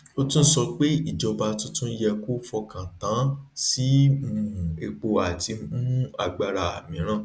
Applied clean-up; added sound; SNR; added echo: none; none; none; none.